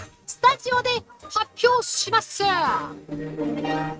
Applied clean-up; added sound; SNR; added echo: neural mask model RNNoise.